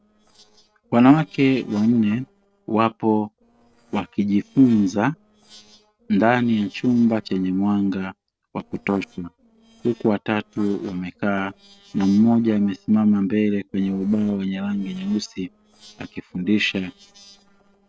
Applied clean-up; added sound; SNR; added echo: neural separator model SepFormer DNS4.